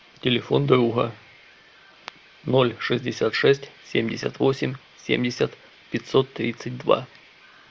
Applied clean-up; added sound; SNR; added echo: none; none; none; none.